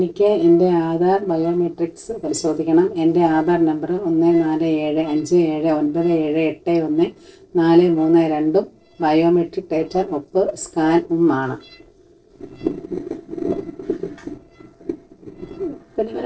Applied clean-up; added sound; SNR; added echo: neural separator model SepFormer DNS4.